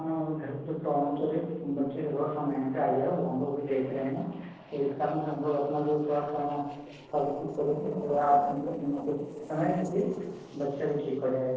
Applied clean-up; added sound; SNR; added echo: neural separator model SepFormer DNS4.